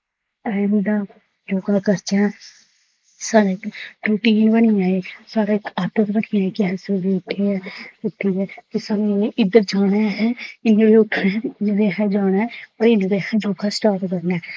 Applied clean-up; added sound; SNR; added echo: neural mask model Resemble Enhance denoiser.